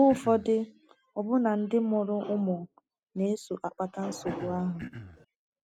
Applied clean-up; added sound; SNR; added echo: none; Cough; 13 dB; none.